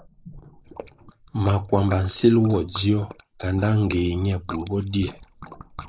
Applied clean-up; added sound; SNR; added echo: neural mask model Resemble Enhance denoiser.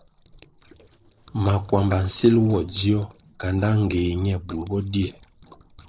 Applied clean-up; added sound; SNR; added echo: neural separator model SepFormer DNS4.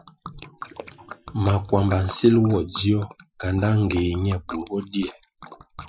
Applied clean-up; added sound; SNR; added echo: classical method Wiener filter.